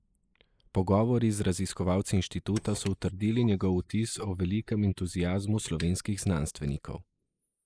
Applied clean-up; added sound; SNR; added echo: neural mask model Resemble Enhance denoiser.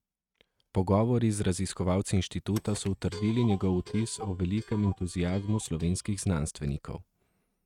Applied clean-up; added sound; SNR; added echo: neural mask model RNNoise.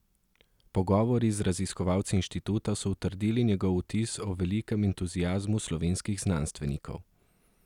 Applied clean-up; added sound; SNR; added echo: none; none; none; none.